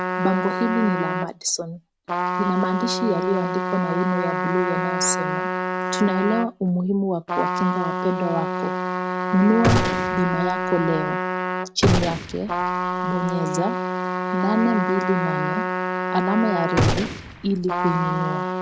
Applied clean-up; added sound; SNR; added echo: none; Gunshot, gunfire + Trumpet; 0 dB; none.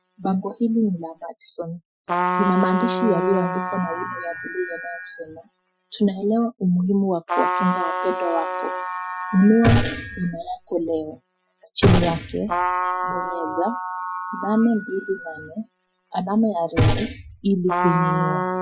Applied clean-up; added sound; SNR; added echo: classical method Wiener filter.